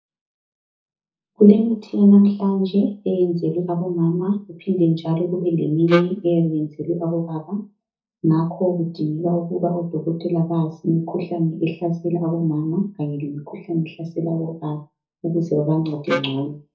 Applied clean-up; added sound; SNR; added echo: neural mask model DeepFilterNet 3.